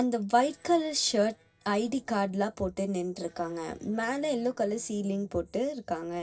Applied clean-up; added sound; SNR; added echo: neural separator model SepFormer DNS4.